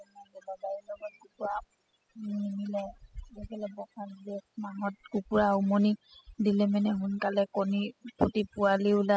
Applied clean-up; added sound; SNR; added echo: classical method spectral subtraction.